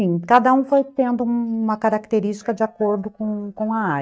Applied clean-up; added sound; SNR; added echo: neural mask model DeepFilterNet 3.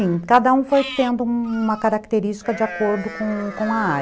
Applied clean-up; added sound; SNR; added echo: none; Livestock, farm animals, working animals; 15 dB; none.